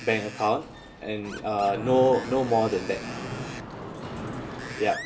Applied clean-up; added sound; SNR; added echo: none; Screech + Mechanisms; 10 dB; none.